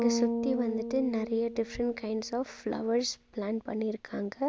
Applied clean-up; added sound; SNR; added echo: none; Bass guitar; 5 dB; none.